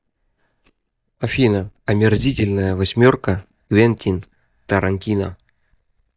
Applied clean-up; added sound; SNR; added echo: neural mask model DeepFilterNet 3.